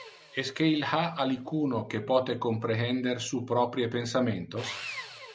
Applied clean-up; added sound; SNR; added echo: none; Sawing; 18 dB; none.